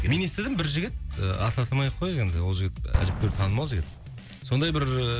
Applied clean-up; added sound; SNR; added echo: none; Explosion; 11 dB; none.